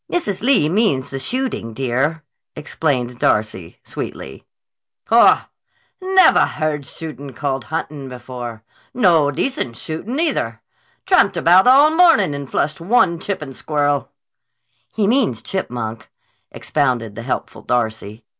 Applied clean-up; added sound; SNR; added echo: none; none; none; none.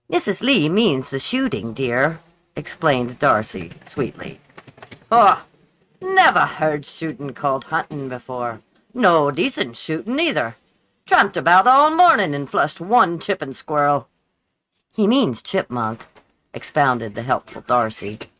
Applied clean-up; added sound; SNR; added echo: neural mask model RNNoise.